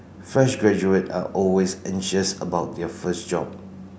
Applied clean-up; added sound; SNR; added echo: none; none; none; none.